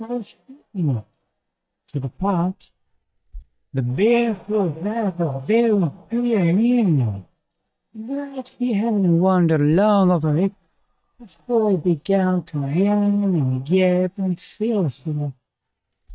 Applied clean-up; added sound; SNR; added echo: neural mask model DeepFilterNet 3.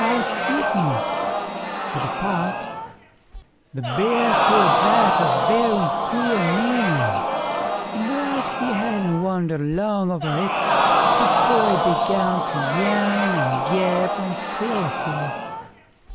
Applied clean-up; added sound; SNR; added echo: none; Crowd; -2 dB; none.